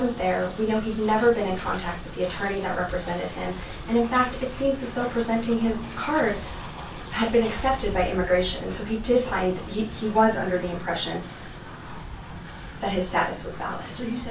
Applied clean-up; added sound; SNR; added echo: none; Train; 11 dB; reverberation time 0.2 s.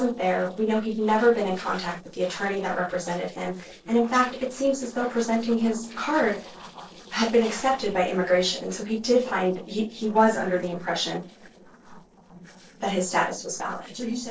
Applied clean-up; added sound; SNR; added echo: neural separator model SepFormer DNS4.